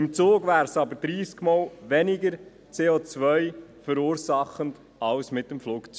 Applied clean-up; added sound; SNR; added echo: none; none; none; none.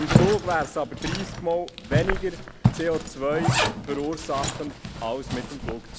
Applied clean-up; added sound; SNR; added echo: none; Zipper (clothing); -1 dB; none.